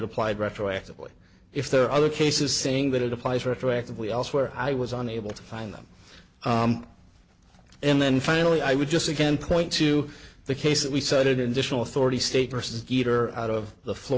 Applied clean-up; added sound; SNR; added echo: none; none; none; none.